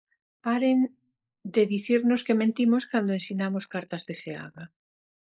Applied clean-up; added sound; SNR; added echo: neural mask model Resemble Enhance denoiser.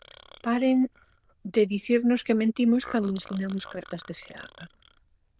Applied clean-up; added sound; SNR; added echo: neural diffusion model UNIVERSE++.